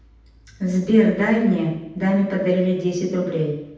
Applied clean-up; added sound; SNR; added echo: none; none; none; reverberation time 0.9 s.